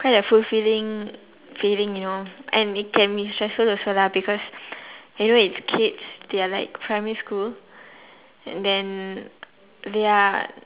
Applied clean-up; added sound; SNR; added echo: none; none; none; none.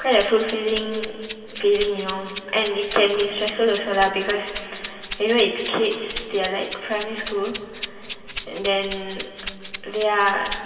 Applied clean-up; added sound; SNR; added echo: none; Rattle (instrument); 12 dB; reverberation time 2.6 s.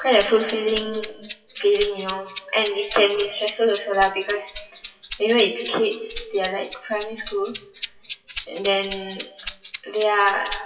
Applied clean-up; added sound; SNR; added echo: classical method WPE with log-MMSE.